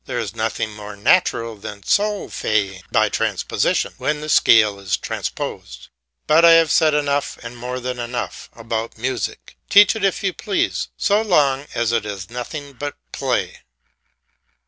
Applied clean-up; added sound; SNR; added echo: none; none; none; none.